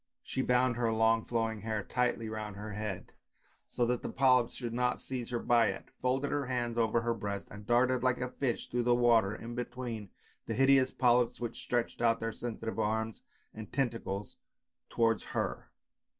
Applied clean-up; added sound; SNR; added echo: none; none; none; none.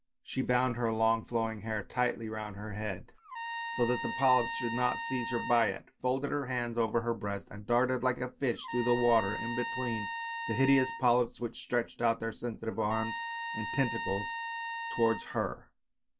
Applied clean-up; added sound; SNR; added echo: none; Trumpet; 7 dB; none.